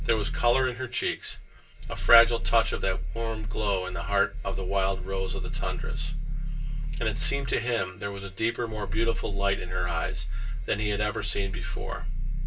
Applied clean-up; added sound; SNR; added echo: none; Growling; -1 dB; reverberation time 0.1 s.